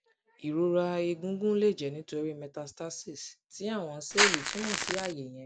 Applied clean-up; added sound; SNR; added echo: none; Crackle; -3 dB; none.